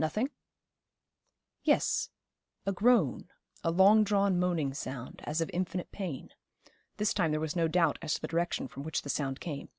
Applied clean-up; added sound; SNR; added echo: none; none; none; none.